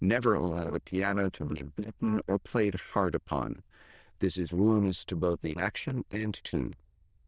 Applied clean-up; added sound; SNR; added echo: neural diffusion model UNIVERSE++.